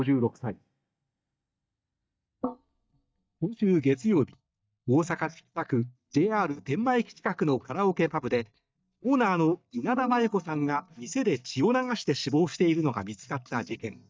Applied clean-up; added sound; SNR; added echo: neural mask model DeepFilterNet 3.